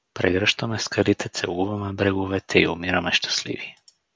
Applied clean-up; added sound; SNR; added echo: none; none; none; none.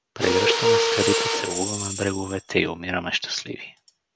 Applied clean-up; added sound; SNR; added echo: none; Mechanisms + Tambourine; -3 dB; none.